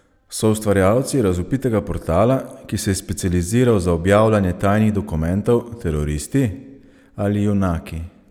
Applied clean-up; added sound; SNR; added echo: none; none; none; none.